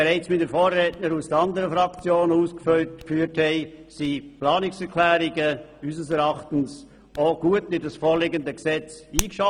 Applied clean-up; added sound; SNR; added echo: none; Hands; 18 dB; none.